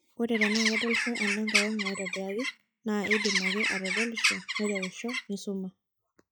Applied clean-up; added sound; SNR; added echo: classical method log-MMSE.